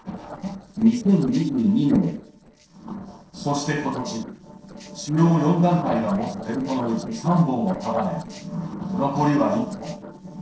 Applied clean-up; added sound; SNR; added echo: neural separator model SepFormer DNS4.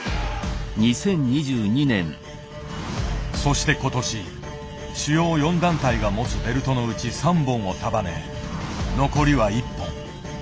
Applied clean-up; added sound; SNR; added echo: none; none; none; none.